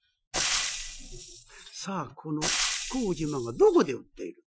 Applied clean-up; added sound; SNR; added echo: classical method Wiener filter.